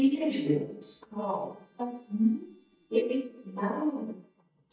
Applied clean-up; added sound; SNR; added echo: neural mask model DeepFilterNet 3.